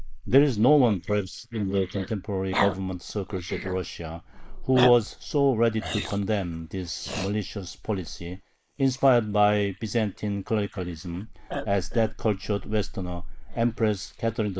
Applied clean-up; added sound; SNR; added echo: neural mask model Resemble Enhance denoiser.